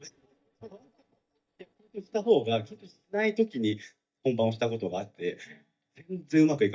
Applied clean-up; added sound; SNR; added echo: neural mask model DeepFilterNet 3.